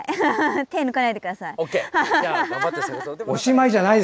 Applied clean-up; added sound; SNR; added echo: none; none; none; none.